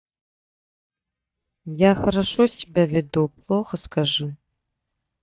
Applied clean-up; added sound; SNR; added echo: neural mask model DeepFilterNet 3.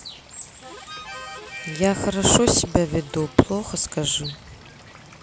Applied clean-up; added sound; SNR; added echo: none; Water / Bird + Harmonica; 16 dB; none.